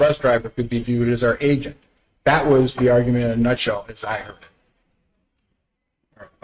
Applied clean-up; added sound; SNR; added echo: neural mask model RNNoise.